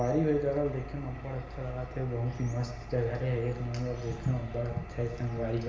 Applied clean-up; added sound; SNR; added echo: none; Engine; 11 dB; reverberation time 0.8 s.